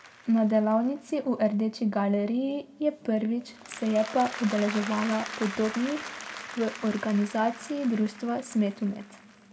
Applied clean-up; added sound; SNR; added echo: none; Applause; 14 dB; reverberation time 1.4 s.